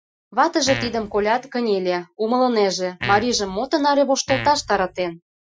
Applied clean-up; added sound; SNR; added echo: classical method Wiener filter.